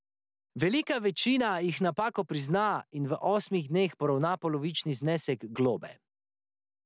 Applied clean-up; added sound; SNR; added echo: none; none; none; none.